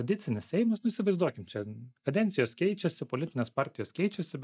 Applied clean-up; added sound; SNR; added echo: neural mask model DeepFilterNet 3.